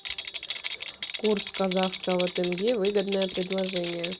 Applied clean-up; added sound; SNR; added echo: none; Rattle; 5 dB; none.